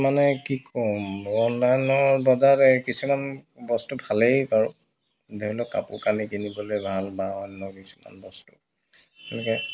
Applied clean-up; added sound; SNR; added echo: none; none; none; none.